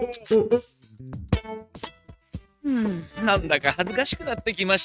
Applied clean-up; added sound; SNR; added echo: neural mask model RNNoise.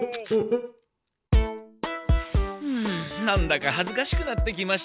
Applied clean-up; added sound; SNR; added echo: none; none; none; none.